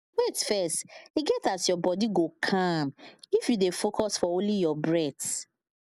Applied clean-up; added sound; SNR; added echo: none; none; none; none.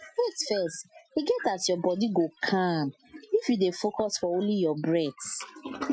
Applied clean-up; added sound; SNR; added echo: classical method Wiener filter.